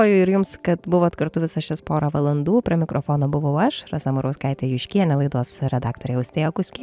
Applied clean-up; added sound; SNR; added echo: none; none; none; none.